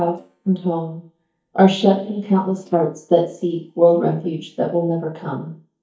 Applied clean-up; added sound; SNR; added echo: neural mask model DeepFilterNet 3.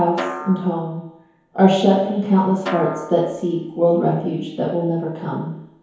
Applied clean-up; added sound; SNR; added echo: none; Snare drum; 14 dB; reverberation time 1.0 s.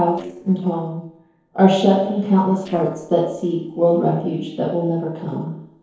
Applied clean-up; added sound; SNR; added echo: neural separator model SepFormer DNS4.